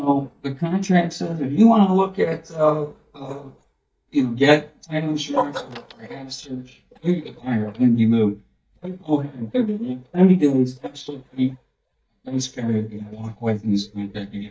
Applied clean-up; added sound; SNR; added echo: neural mask model DeepFilterNet 3.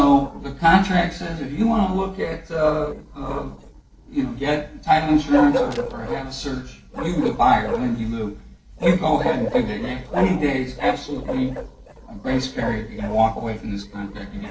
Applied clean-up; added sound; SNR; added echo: neural separator model SepFormer DNS4.